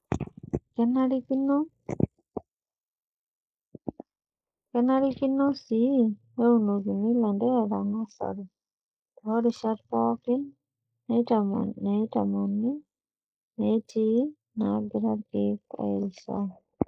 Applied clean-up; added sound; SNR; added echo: neural mask model Resemble Enhance denoiser.